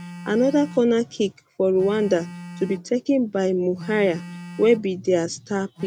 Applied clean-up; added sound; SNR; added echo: none; Telephone; 17 dB; none.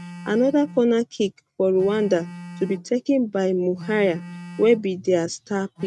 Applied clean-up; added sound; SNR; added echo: neural mask model RNNoise.